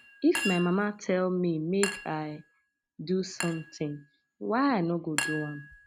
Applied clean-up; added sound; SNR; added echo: none; Chink, clink; 10 dB; none.